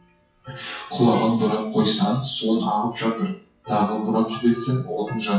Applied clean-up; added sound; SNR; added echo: classical method WPE with log-MMSE.